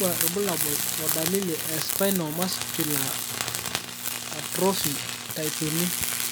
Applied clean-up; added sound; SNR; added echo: none; Tools; -2 dB; none.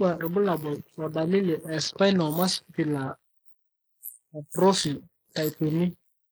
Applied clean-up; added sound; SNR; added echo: neural mask model Resemble Enhance denoiser.